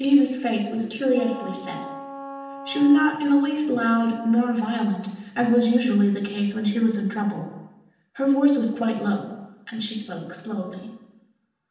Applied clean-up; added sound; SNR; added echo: none; Wind instrument, woodwind instrument; 15 dB; reverberation time 0.8 s.